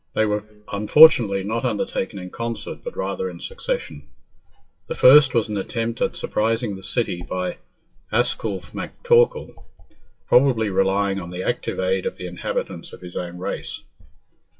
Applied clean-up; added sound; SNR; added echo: classical method WPE with log-MMSE.